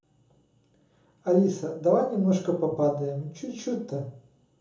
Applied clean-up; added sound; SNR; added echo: none; none; none; reverberation time 1.2 s.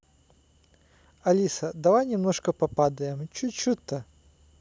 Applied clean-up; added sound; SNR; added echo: none; none; none; none.